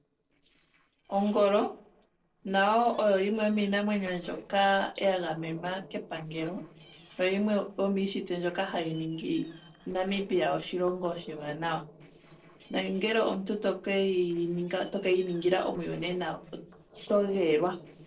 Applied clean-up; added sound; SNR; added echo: neural separator model SepFormer DNS4.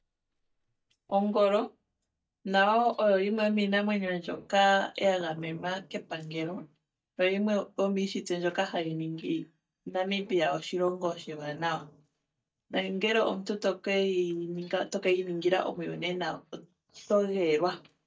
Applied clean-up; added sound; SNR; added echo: neural mask model DeepFilterNet 3.